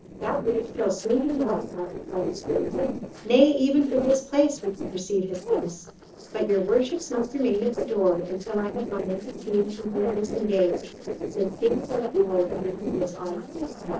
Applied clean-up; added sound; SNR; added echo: neural separator model SepFormer DNS4.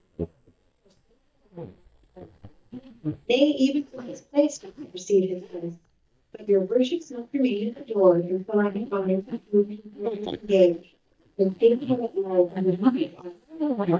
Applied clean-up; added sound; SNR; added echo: neural mask model DeepFilterNet 3.